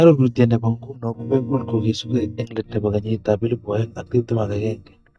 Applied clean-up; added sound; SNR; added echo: neural mask model DeepFilterNet 3.